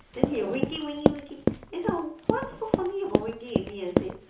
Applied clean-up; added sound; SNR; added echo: none; Run; -4 dB; reverberation time 0.7 s.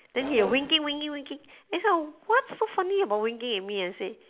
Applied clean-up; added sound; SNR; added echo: none; none; none; none.